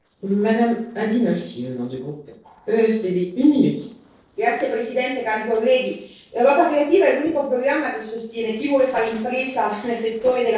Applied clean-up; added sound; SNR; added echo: neural separator model SepFormer DNS4.